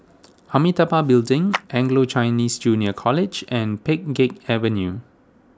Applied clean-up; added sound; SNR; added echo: none; Clapping; 13 dB; none.